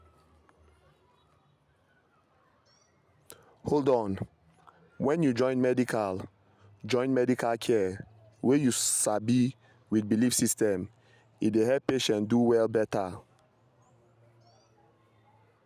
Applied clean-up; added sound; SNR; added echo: none; none; none; none.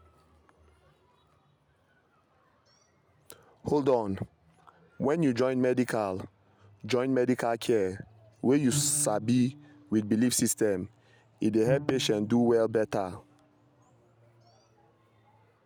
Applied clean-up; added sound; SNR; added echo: none; Bowed string instrument; 12 dB; none.